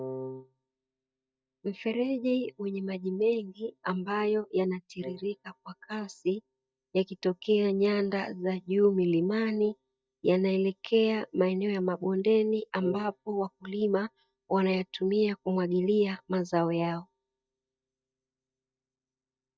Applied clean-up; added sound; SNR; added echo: neural mask model DeepFilterNet 3.